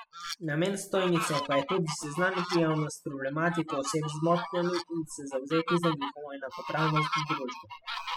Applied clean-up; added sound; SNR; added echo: classical method spectral subtraction.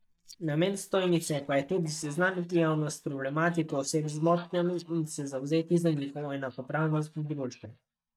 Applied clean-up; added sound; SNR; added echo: neural mask model DeepFilterNet 3.